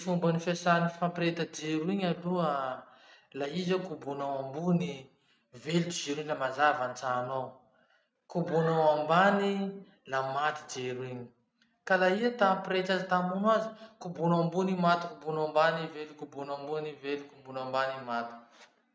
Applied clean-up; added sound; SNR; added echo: none; none; none; none.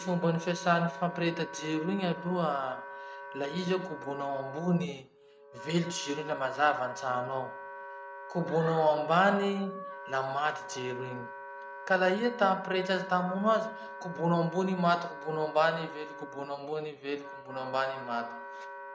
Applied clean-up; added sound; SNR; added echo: none; Wind instrument, woodwind instrument; 13 dB; none.